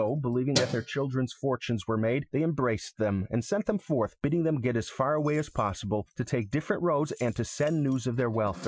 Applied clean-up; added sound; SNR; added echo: classical method Wiener filter.